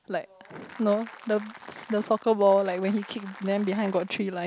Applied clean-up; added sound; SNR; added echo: none; Applause; 19 dB; none.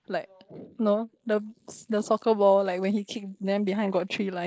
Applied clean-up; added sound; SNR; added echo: neural mask model Resemble Enhance denoiser.